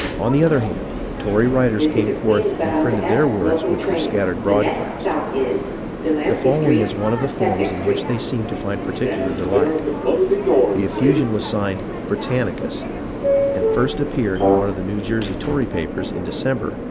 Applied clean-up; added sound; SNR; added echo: none; Brass instrument + Subway, metro, underground; -1 dB; none.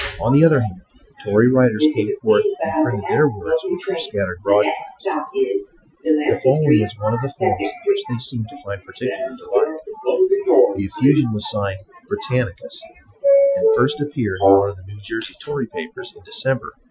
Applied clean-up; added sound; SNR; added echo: classical method Wiener filter.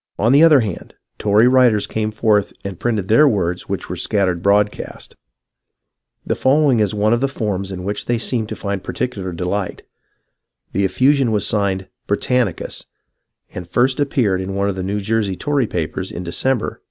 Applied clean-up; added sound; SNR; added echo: none; none; none; none.